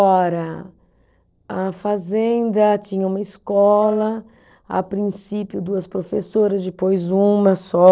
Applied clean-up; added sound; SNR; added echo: neural separator model SepFormer DNS4.